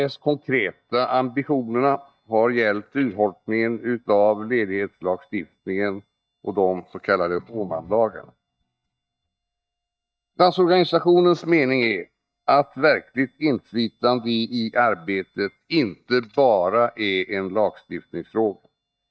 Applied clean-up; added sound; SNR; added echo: neural mask model DeepFilterNet 3.